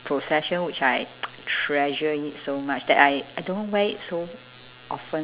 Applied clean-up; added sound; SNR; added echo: none; none; none; none.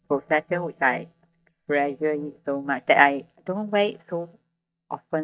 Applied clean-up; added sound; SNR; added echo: neural mask model DeepFilterNet 3.